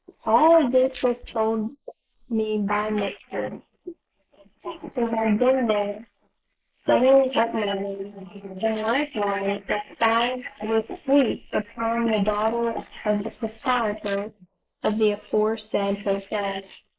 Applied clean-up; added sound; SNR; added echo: neural mask model Resemble Enhance denoiser.